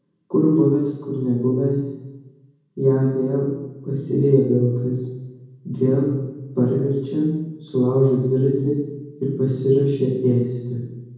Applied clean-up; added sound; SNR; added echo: none; none; none; reverberation time 1.1 s.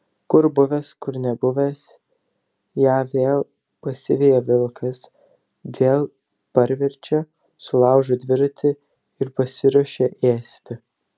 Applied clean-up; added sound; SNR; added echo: none; none; none; none.